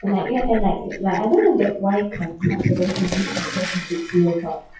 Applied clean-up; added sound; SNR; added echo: classical method WPE with log-MMSE.